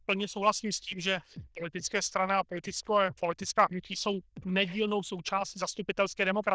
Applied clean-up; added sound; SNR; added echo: neural diffusion model UNIVERSE++.